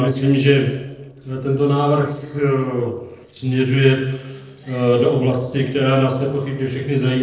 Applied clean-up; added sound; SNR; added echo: neural separator model SepFormer DNS4.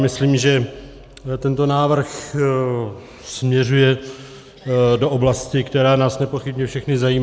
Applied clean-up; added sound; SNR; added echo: none; none; none; none.